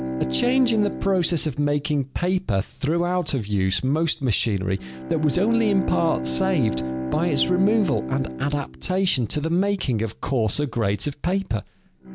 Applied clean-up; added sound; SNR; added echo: none; Bowed string instrument; 9 dB; none.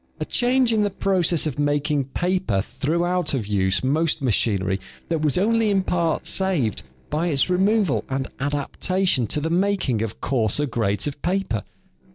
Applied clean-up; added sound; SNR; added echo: neural separator model SepFormer DNS4.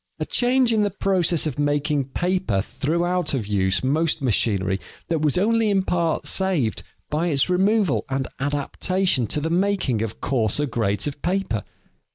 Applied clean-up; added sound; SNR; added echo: neural mask model Resemble Enhance denoiser.